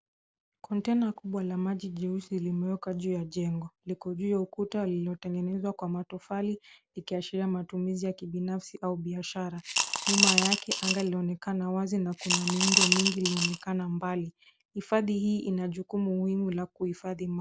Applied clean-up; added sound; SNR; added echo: none; Coin (dropping) / Glass; -3 dB; none.